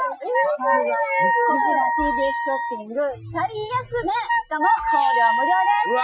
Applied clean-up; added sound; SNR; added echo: classical method Wiener filter.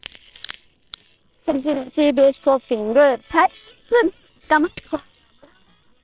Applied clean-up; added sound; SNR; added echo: neural separator model SepFormer WHAM!.